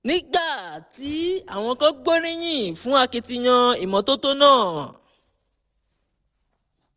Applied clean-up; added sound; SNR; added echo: neural separator model SepFormer DNS4.